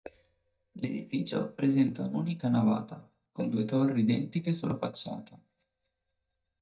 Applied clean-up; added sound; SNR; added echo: neural mask model DeepFilterNet 3.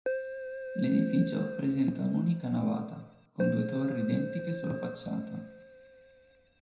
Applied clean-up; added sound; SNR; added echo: none; Keyboard (musical); 8 dB; reverberation time 0.7 s.